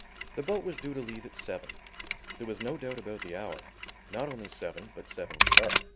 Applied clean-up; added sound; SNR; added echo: none; Mechanisms; -4 dB; none.